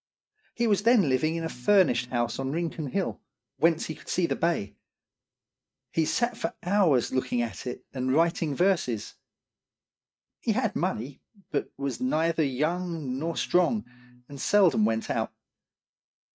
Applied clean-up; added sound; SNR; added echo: neural mask model RNNoise.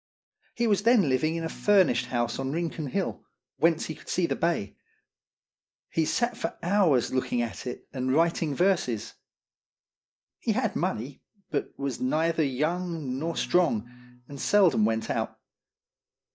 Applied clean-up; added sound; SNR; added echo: neural mask model DeepFilterNet 3.